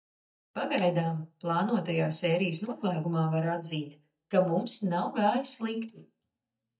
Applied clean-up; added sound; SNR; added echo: neural mask model DeepFilterNet 3.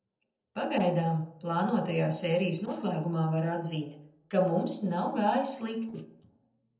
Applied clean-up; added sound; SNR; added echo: neural separator model SepFormer DNS4.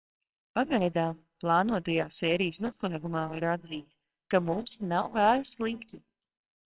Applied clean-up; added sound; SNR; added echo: neural separator model SepFormer WHAMR!.